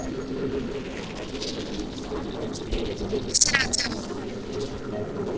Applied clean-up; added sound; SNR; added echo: neural separator model SepFormer DNS4.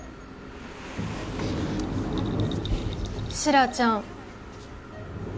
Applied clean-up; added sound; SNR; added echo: none; Waves, surf + Bell; 18 dB; none.